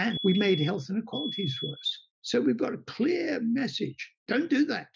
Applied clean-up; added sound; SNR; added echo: classical method Wiener filter.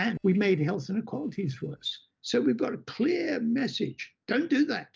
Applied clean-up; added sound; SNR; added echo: neural separator model SepFormer DNS4.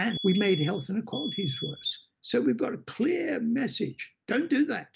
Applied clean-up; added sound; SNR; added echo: none; Alarm; 10 dB; none.